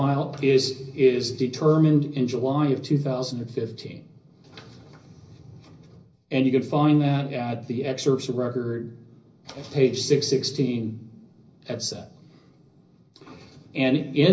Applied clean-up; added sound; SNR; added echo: none; none; none; reverberation time 0.5 s.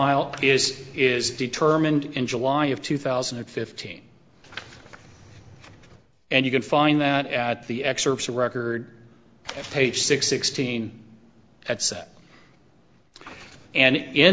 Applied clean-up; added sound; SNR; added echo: none; none; none; none.